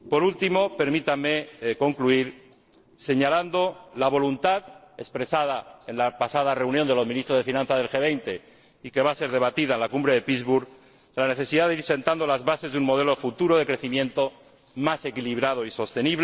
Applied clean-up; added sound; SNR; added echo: neural separator model SepFormer DNS4.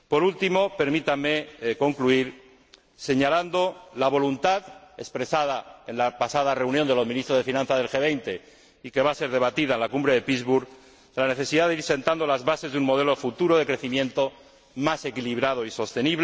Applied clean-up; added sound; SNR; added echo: none; none; none; none.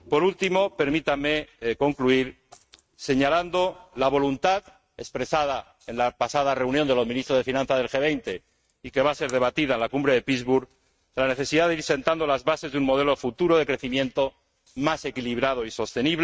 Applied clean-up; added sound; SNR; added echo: neural mask model RNNoise.